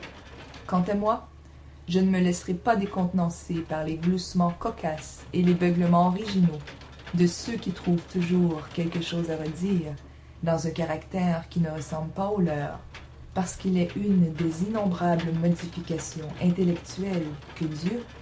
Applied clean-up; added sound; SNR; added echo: none; Engine / Mechanisms; 18 dB; none.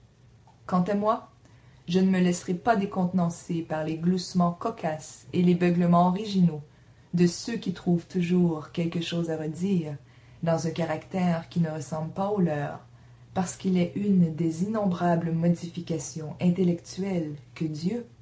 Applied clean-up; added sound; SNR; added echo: none; none; none; none.